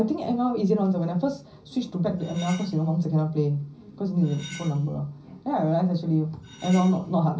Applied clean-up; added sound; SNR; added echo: none; Cutlery, silverware; 19 dB; reverberation time 0.5 s.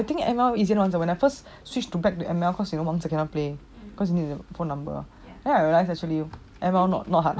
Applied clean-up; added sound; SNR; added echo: none; none; none; none.